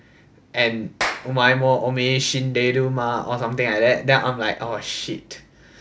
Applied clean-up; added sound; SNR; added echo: none; Clapping; 10 dB; none.